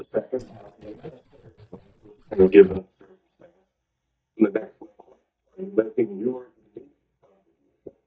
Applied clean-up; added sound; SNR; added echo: neural mask model DeepFilterNet 3.